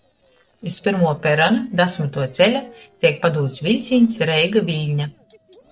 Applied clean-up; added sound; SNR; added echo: neural separator model SepFormer DNS4.